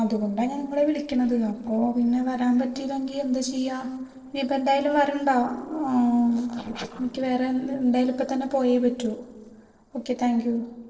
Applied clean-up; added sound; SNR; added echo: neural separator model SepFormer DNS4.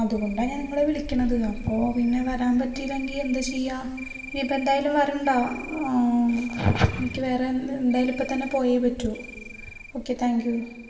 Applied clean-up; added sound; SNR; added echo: none; Cricket; 13 dB; reverberation time 1.4 s.